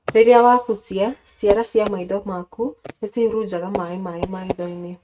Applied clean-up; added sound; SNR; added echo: neural mask model RNNoise.